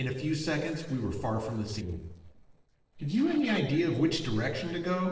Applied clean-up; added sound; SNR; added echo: neural separator model SepFormer DNS4.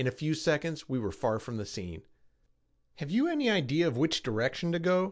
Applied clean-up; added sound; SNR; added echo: none; none; none; none.